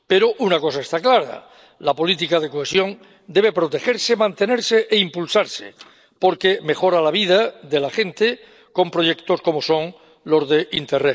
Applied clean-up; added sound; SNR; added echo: neural mask model Resemble Enhance denoiser.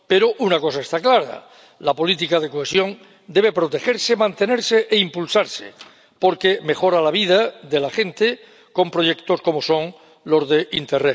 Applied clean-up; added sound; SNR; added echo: none; none; none; none.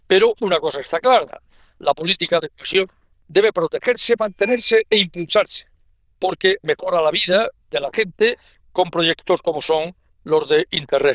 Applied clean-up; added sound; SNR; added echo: neural diffusion model UNIVERSE++.